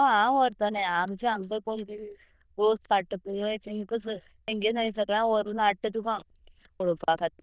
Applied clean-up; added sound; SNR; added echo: neural diffusion model UNIVERSE++.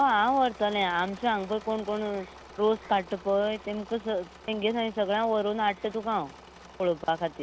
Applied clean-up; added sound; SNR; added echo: none; Engine / Mechanisms; 20 dB; none.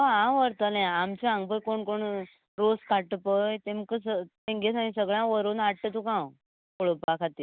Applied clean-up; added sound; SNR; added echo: none; none; none; none.